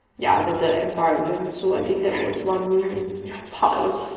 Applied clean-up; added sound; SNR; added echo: neural separator model SepFormer DNS4.